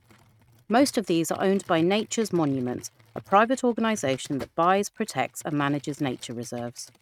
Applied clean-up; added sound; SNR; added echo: neural mask model RNNoise.